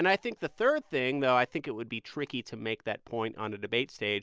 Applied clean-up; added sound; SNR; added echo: none; none; none; none.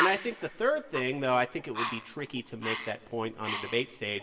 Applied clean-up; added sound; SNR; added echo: none; Bird; 6 dB; reverberation time 0.7 s.